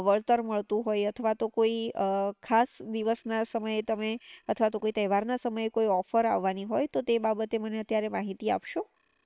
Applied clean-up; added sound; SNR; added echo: neural separator model SepFormer WHAM!.